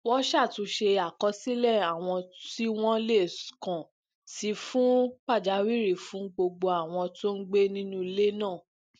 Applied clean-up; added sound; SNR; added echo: none; none; none; none.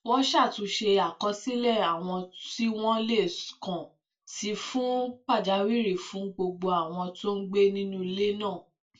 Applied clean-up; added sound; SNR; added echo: none; none; none; reverberation time 0.2 s.